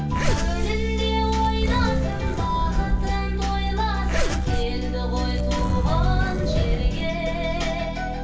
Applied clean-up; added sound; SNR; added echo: none; Zipper (clothing); 3 dB; reverberation time 0.2 s.